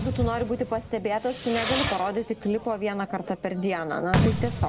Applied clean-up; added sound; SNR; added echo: none; Fireworks; 2 dB; none.